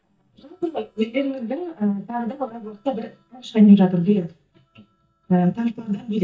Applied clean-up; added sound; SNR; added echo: neural mask model DeepFilterNet 3.